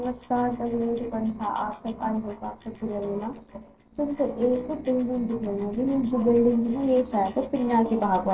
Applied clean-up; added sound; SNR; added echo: neural separator model SepFormer DNS4.